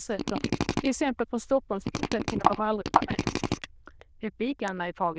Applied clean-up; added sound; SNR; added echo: neural diffusion model UNIVERSE++.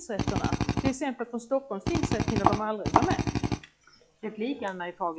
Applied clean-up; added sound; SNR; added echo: classical method log-MMSE.